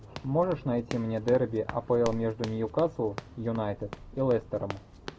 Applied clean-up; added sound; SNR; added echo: none; Run; 15 dB; none.